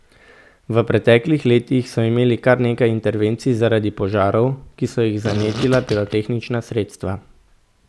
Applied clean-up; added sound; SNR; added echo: none; Fart; 9 dB; none.